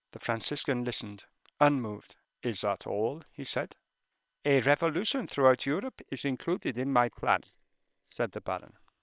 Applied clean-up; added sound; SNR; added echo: neural separator model SepFormer WHAM!.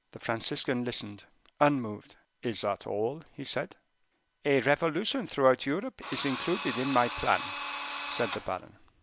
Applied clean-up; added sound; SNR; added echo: none; Drill; 7 dB; none.